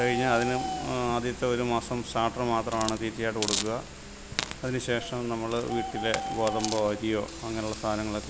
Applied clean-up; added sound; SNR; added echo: none; Hiss + Bird; 7 dB; none.